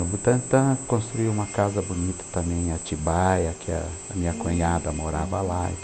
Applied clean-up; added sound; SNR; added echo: none; Drill; 9 dB; none.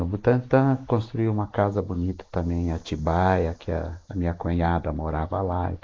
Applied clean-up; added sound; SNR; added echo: neural mask model Resemble Enhance denoiser.